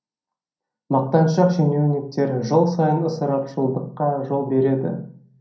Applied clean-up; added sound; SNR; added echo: none; none; none; reverberation time 0.6 s.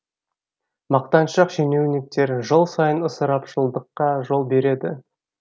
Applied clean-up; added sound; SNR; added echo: none; none; none; none.